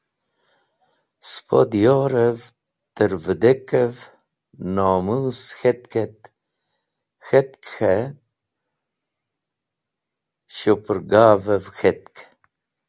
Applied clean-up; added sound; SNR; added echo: none; none; none; none.